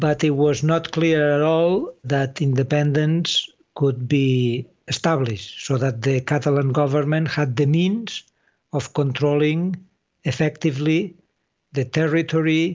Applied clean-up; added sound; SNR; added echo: none; none; none; none.